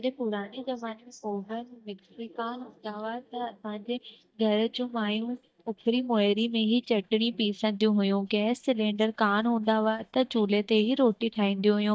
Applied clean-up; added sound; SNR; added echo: neural mask model DeepFilterNet 3.